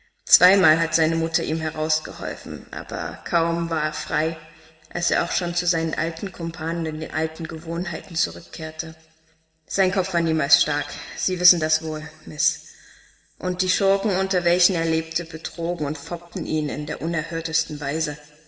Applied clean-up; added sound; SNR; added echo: none; none; none; reverberation time 1.4 s.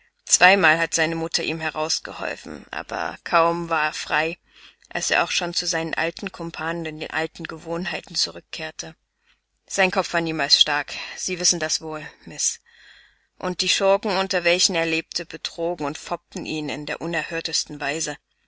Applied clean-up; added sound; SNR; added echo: none; none; none; none.